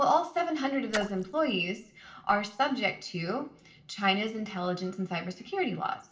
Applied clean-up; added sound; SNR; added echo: none; Splash, splatter; 11 dB; reverberation time 0.4 s.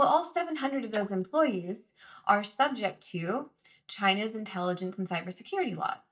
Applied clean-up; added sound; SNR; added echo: neural mask model DeepFilterNet 3.